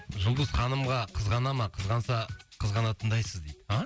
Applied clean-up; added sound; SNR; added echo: none; none; none; none.